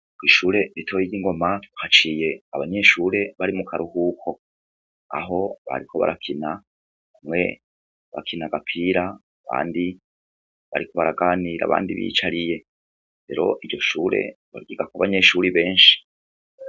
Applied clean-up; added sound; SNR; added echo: none; none; none; none.